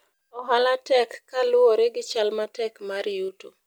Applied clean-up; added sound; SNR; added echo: none; none; none; none.